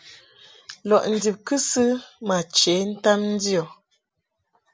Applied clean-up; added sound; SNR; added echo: none; none; none; none.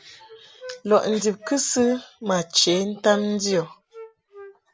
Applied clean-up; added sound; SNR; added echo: none; Wind instrument, woodwind instrument; 18 dB; none.